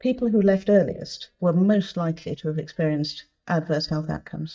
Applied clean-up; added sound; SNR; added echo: neural mask model DeepFilterNet 3.